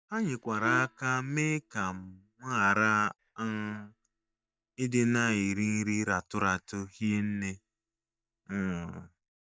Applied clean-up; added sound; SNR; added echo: neural mask model DeepFilterNet 3.